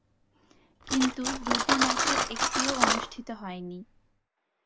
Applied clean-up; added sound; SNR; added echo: none; Cutlery, silverware; -4 dB; none.